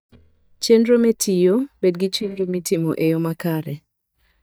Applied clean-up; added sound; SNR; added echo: neural mask model DeepFilterNet 3.